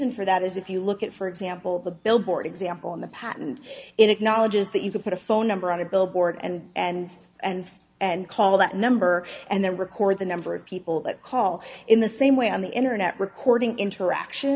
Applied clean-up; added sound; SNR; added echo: none; none; none; none.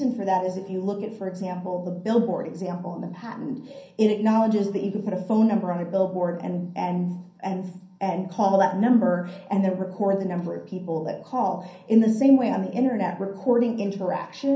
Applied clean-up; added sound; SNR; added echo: none; none; none; reverberation time 0.6 s.